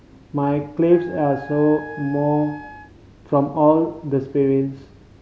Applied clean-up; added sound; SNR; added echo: none; Wind instrument, woodwind instrument; 18 dB; none.